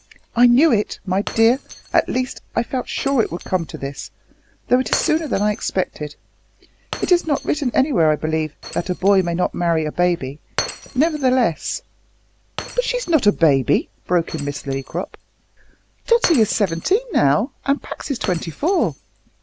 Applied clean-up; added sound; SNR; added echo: none; Shatter; 16 dB; none.